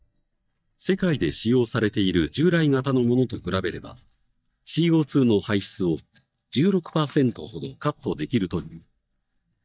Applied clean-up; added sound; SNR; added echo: neural mask model DeepFilterNet 3.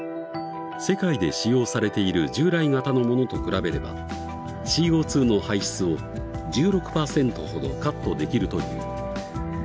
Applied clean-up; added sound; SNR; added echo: none; none; none; none.